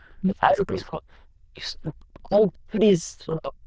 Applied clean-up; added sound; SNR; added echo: neural diffusion model UNIVERSE++.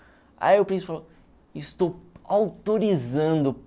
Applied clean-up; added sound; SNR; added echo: none; none; none; none.